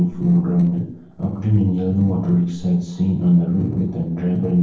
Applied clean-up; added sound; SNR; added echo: neural separator model SepFormer DNS4.